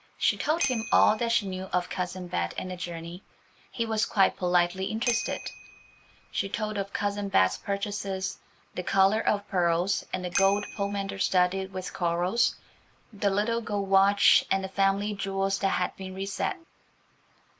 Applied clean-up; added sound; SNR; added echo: none; Bicycle bell; 13 dB; none.